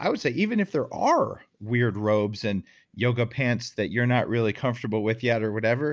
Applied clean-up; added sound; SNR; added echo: none; none; none; none.